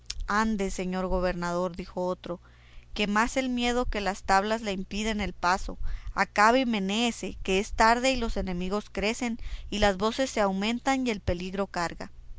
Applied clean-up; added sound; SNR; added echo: none; none; none; none.